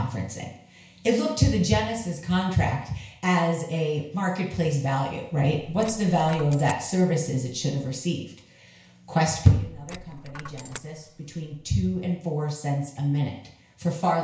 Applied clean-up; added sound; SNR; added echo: none; Coin (dropping); 20 dB; reverberation time 0.5 s.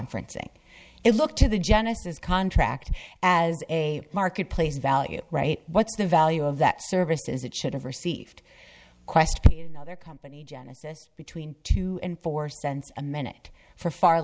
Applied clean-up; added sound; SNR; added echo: none; none; none; none.